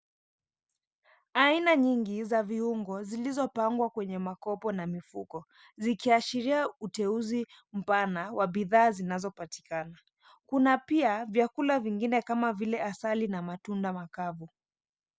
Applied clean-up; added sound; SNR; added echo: none; none; none; none.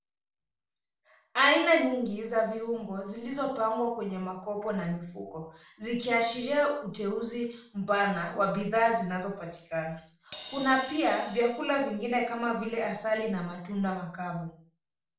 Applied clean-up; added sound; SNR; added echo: neural separator model SepFormer DNS4.